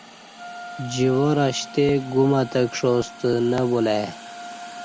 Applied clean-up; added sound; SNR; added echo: none; Hiss + Wind instrument, woodwind instrument; 16 dB; none.